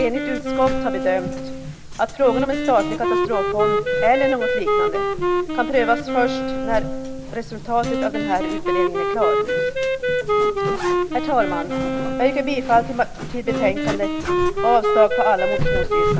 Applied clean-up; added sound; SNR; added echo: none; Zipper (clothing) + Wind instrument, woodwind instrument; -1 dB; none.